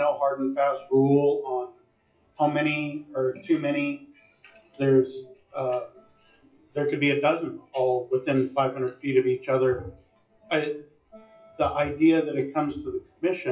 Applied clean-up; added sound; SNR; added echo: classical method WPE with log-MMSE.